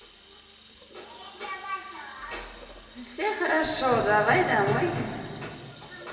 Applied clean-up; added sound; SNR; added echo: none; Sink (filling or washing) / Water tap, faucet; 20 dB; reverberation time 2.7 s.